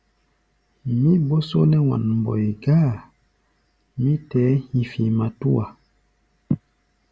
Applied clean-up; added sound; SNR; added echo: none; none; none; none.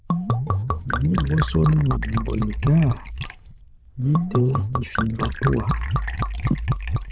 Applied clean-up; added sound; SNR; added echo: neural diffusion model UNIVERSE++.